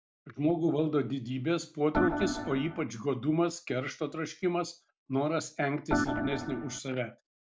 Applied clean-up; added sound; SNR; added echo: none; Organ; 0 dB; none.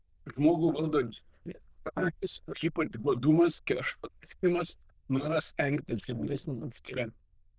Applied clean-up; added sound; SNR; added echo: neural diffusion model UNIVERSE++.